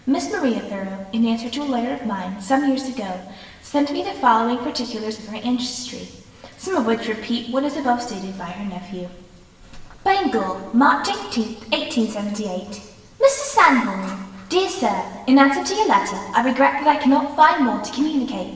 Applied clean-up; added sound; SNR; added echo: none; none; none; reverberation time 1.2 s.